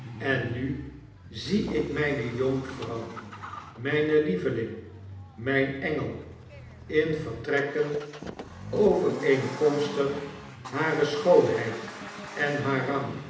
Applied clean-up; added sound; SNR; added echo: none; Accelerating, revving, vroom; 13 dB; reverberation time 0.8 s.